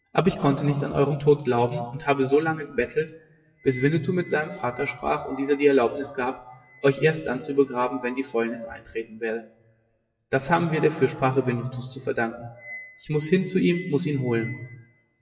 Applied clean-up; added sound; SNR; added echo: classical method WPE with log-MMSE.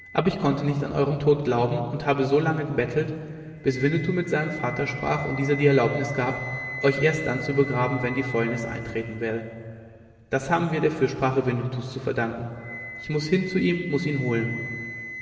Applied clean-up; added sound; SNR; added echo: none; Wind instrument, woodwind instrument; 14 dB; reverberation time 2.9 s.